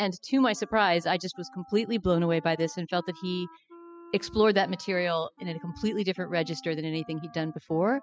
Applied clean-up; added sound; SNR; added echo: classical method spectral subtraction.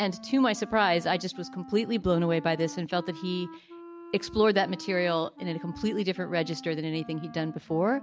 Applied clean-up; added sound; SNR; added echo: none; Wind instrument, woodwind instrument; 17 dB; none.